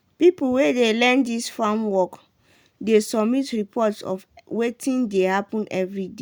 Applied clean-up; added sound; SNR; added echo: none; none; none; none.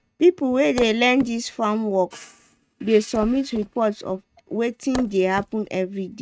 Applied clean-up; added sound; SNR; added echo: neural mask model RNNoise.